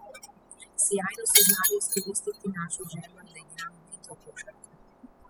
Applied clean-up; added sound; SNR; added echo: classical method spectral subtraction.